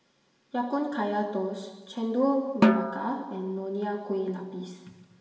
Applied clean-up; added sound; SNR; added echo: none; Snare drum; -1 dB; reverberation time 1.0 s.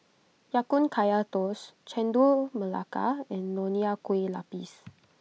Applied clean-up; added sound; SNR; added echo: none; none; none; none.